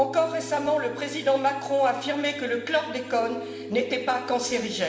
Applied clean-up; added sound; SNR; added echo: none; Piano; 14 dB; reverberation time 1.2 s.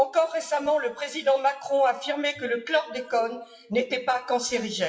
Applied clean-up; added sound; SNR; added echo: classical method WPE with log-MMSE.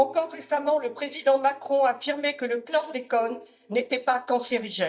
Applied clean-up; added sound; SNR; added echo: neural mask model DeepFilterNet 3.